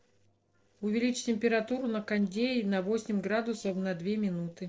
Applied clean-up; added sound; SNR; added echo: neural separator model SepFormer DNS4.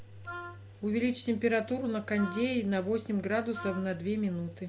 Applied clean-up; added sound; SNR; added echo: none; Wind instrument, woodwind instrument; 15 dB; none.